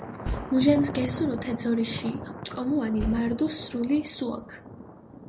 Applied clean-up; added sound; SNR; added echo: none; Bass drum + Thunder; 8 dB; none.